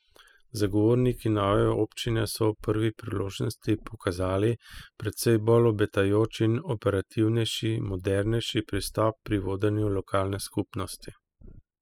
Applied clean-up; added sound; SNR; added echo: classical method spectral subtraction.